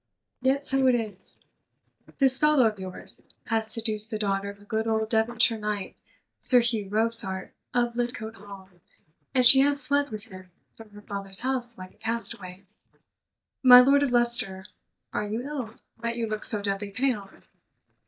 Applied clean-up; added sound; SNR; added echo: neural mask model DeepFilterNet 3.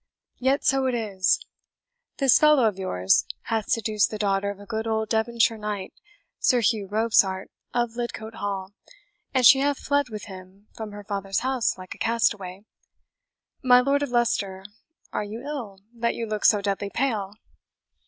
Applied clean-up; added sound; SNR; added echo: none; none; none; none.